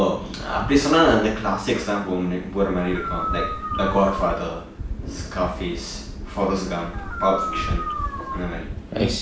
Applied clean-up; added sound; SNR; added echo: none; Dog; 6 dB; none.